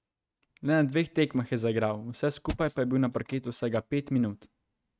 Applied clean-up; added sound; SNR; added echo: neural mask model RNNoise.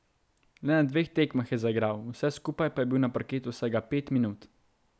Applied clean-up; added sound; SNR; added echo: none; none; none; none.